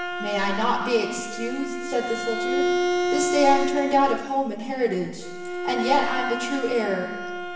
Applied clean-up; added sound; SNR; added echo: none; Bowed string instrument; 4 dB; reverberation time 1.1 s.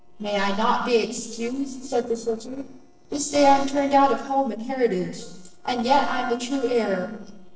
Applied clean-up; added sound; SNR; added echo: neural separator model SepFormer DNS4.